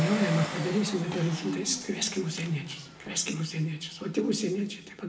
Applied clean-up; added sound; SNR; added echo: none; Engine; 10 dB; reverberation time 0.6 s.